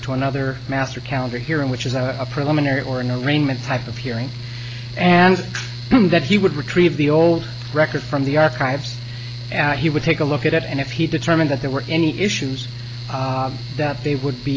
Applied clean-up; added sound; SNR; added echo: none; Mechanical fan; 10 dB; none.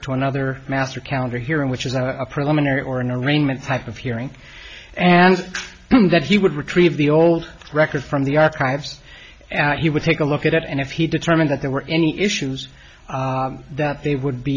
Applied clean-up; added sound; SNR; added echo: none; none; none; none.